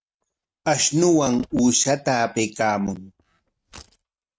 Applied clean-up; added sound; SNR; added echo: neural mask model RNNoise.